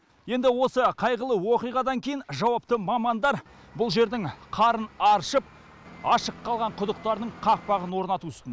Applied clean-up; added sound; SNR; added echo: none; none; none; none.